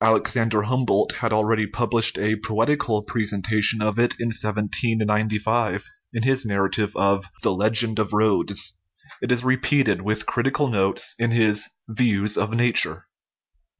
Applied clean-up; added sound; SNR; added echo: none; none; none; none.